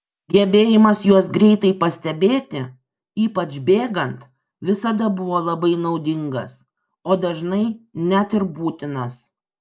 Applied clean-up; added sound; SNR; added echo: none; none; none; none.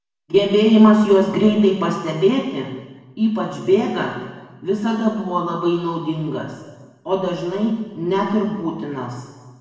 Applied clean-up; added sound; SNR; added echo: none; none; none; reverberation time 1.1 s.